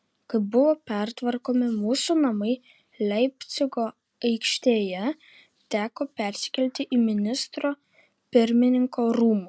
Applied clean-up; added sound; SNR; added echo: none; none; none; none.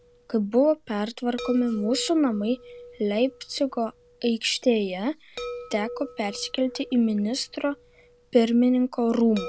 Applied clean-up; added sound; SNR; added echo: none; Chime; 17 dB; none.